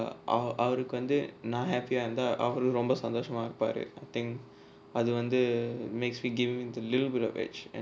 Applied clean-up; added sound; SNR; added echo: none; none; none; none.